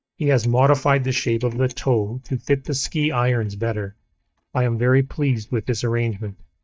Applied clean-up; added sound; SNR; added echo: neural mask model DeepFilterNet 3.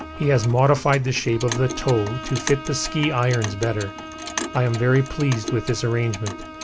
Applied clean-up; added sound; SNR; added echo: none; Bowed string instrument + Clock; 11 dB; none.